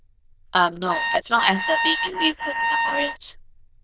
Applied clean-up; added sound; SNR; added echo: neural diffusion model UNIVERSE++.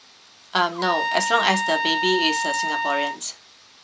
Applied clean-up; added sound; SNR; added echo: none; Trumpet; 1 dB; none.